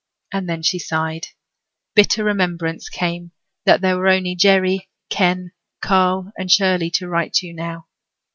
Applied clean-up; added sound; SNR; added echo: none; none; none; none.